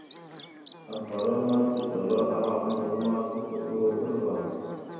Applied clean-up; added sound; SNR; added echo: none; Buzz / Bird; 13 dB; reverberation time 2.2 s.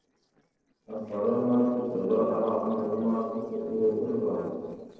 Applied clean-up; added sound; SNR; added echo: neural separator model SepFormer DNS4.